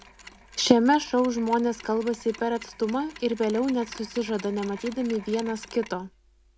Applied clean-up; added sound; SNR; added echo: none; Mechanisms; 20 dB; none.